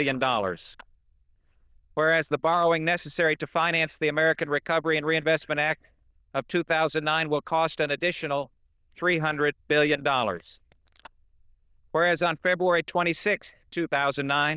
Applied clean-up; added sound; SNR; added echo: neural diffusion model UNIVERSE++.